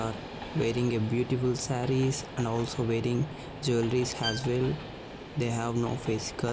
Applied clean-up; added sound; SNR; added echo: none; Train + Bowed string instrument; 11 dB; none.